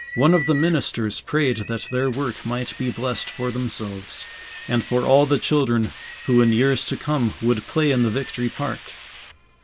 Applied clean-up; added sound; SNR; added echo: none; Livestock, farm animals, working animals + Hiss; 16 dB; none.